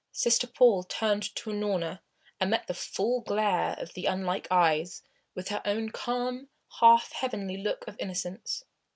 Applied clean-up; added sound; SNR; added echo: none; none; none; none.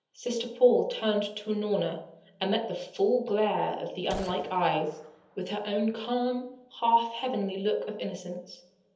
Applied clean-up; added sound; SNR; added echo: none; Gunshot, gunfire; 20 dB; reverberation time 1.2 s.